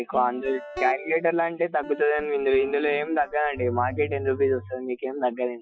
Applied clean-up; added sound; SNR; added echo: classical method Wiener filter.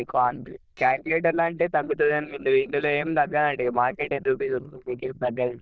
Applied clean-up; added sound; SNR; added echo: neural diffusion model UNIVERSE++.